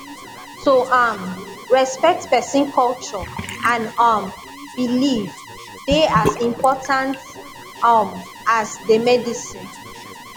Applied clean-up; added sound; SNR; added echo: none; Bathtub (filling or washing) / Sink (filling or washing) + Alarm; 12 dB; none.